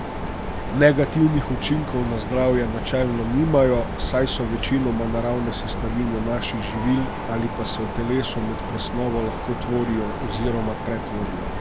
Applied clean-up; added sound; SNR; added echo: none; Mechanisms; 5 dB; none.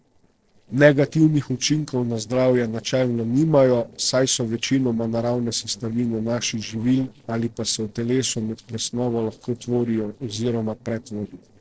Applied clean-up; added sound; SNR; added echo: neural separator model SepFormer DNS4.